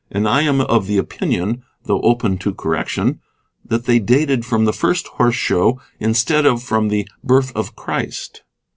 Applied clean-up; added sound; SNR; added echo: none; none; none; none.